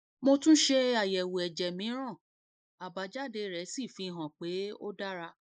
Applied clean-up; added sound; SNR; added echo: neural mask model Resemble Enhance denoiser.